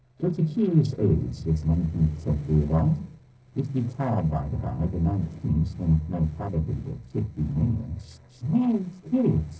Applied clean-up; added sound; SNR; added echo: neural separator model SepFormer DNS4.